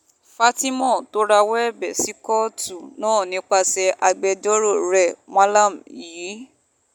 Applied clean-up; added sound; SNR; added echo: none; none; none; none.